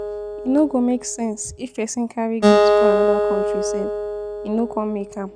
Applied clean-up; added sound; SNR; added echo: none; Acoustic guitar; -3 dB; none.